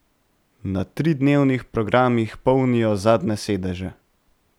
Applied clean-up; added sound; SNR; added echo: none; none; none; none.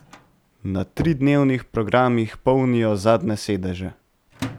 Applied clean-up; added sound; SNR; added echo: none; Knock + Microwave oven; 18 dB; none.